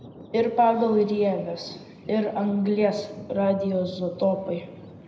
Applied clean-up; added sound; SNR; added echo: none; Thunder; 18 dB; reverberation time 0.7 s.